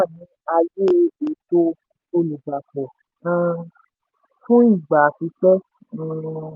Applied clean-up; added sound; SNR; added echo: none; none; none; none.